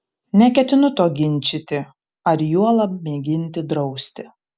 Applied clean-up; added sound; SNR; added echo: none; none; none; none.